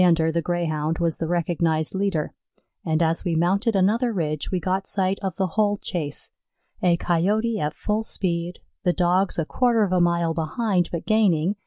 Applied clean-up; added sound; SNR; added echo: none; none; none; none.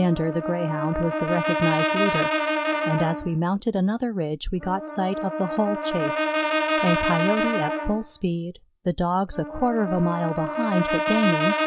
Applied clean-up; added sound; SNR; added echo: none; Brass instrument; 1 dB; none.